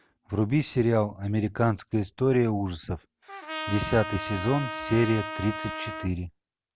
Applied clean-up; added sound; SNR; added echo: none; Trumpet; 8 dB; none.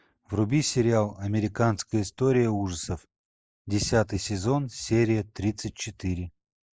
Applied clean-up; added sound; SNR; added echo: neural mask model Resemble Enhance denoiser.